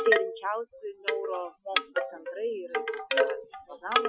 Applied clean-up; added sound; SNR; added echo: classical method Wiener filter.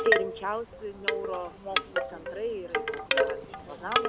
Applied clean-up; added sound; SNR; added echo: none; Wind chime / Wood; -5 dB; none.